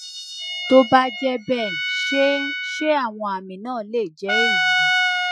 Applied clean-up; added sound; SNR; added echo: classical method Wiener filter.